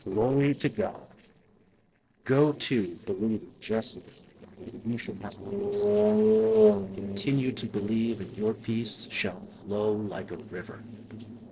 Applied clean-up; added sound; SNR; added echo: neural separator model SepFormer DNS4.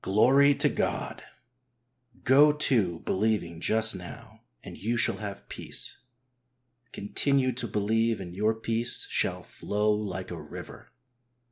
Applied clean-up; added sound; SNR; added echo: none; none; none; none.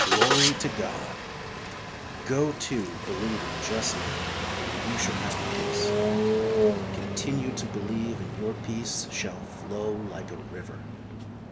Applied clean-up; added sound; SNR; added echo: none; Engine starting; -3 dB; none.